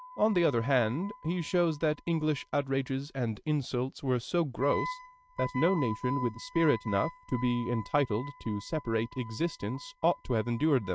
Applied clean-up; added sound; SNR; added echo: neural mask model RNNoise.